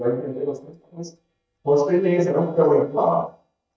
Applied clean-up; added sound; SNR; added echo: neural mask model DeepFilterNet 3.